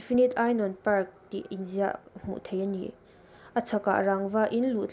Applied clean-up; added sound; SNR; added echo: none; none; none; none.